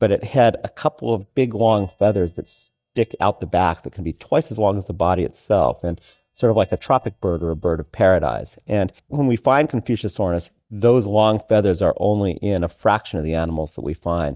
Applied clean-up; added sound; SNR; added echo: neural mask model DeepFilterNet 3.